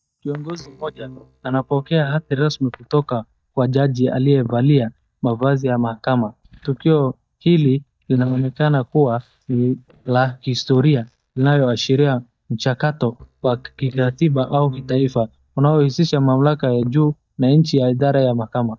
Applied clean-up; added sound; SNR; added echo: neural mask model DeepFilterNet 3.